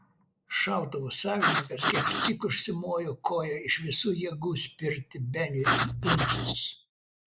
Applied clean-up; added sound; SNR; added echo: neural mask model Resemble Enhance denoiser.